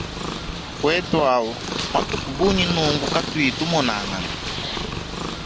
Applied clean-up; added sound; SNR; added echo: none; Purr; 4 dB; none.